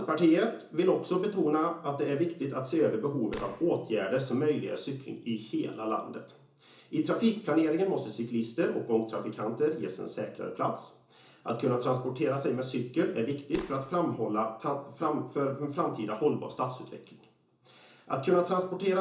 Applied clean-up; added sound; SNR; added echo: none; Clapping; 18 dB; reverberation time 0.7 s.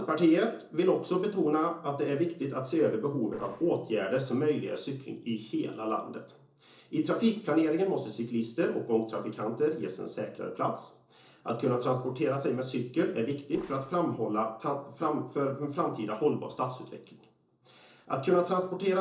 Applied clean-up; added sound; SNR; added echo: neural separator model SepFormer DNS4.